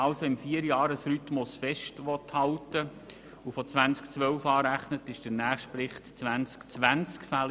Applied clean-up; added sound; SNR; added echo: none; none; none; none.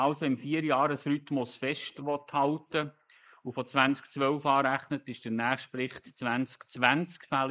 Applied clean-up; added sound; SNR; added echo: neural mask model Resemble Enhance denoiser.